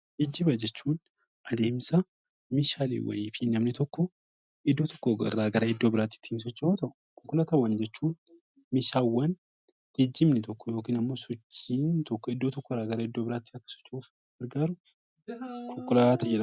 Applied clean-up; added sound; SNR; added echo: none; none; none; none.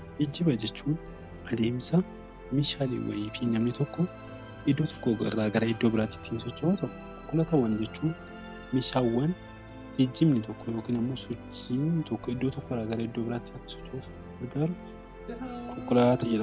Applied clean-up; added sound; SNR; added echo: none; Musical instrument; 14 dB; none.